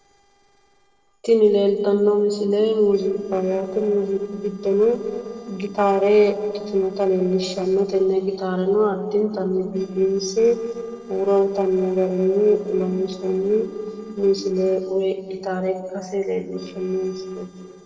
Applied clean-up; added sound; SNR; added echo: neural separator model SepFormer DNS4.